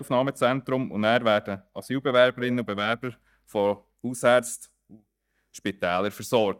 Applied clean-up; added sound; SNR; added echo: neural mask model DeepFilterNet 3.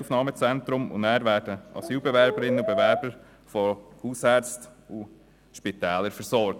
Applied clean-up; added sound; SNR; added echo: none; Brass instrument; 2 dB; none.